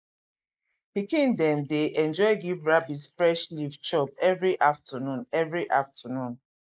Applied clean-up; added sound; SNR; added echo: neural mask model Resemble Enhance denoiser.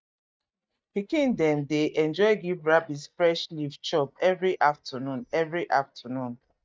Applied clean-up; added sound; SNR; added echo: neural mask model DeepFilterNet 3.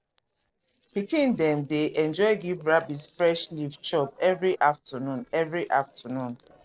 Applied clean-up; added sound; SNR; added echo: neural separator model SepFormer DNS4.